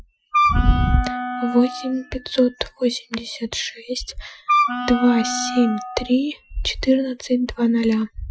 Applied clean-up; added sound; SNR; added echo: classical method Wiener filter.